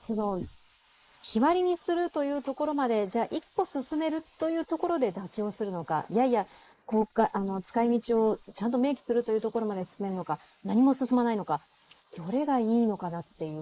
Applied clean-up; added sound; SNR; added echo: neural mask model Resemble Enhance denoiser.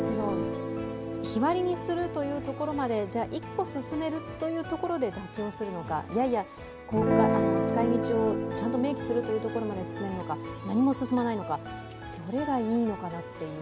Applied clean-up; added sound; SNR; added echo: none; Guitar; 3 dB; none.